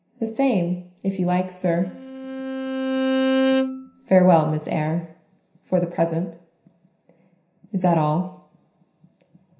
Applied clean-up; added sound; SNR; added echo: none; Bowed string instrument; 1 dB; reverberation time 0.5 s.